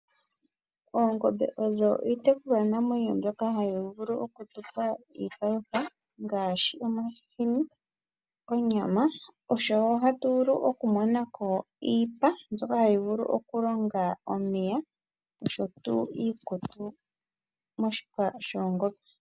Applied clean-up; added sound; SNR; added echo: none; none; none; none.